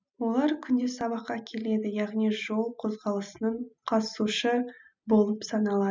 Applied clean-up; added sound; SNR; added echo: none; none; none; none.